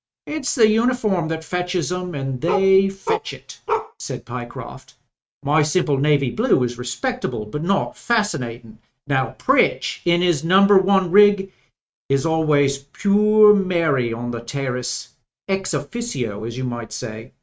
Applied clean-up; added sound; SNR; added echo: neural mask model RNNoise.